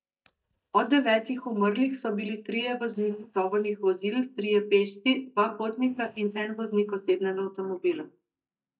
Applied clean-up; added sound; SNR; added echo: neural mask model DeepFilterNet 3.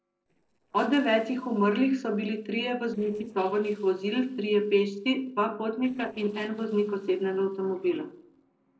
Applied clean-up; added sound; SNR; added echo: neural separator model SepFormer DNS4.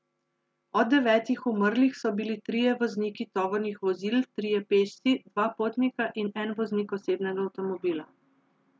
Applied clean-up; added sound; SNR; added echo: none; none; none; none.